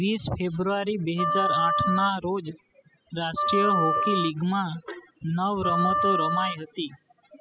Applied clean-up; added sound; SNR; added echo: classical method spectral subtraction.